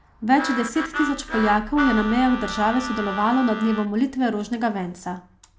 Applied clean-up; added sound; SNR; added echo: none; Harmonica; 7 dB; none.